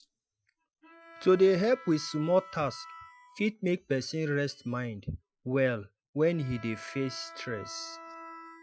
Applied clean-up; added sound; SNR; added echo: classical method Wiener filter.